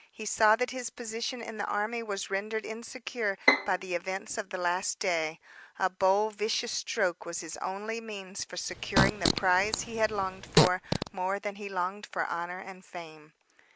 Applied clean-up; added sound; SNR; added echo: none; Fart + Bowed string instrument; -2 dB; none.